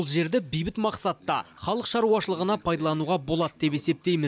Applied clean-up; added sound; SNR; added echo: none; none; none; none.